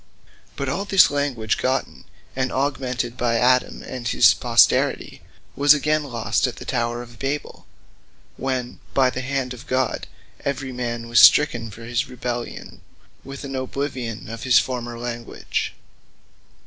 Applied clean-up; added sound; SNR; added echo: none; none; none; none.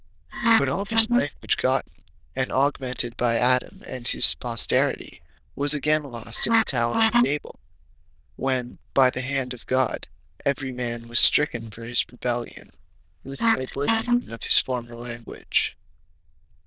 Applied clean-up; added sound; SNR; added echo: neural diffusion model UNIVERSE++.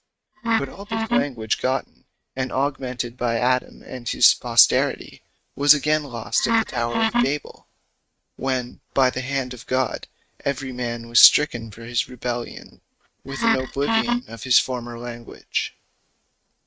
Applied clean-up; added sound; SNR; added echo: neural mask model RNNoise.